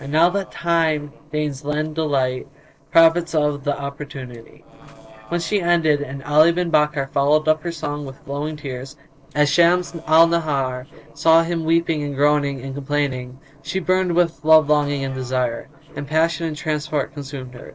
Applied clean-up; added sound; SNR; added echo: neural separator model SepFormer DNS4.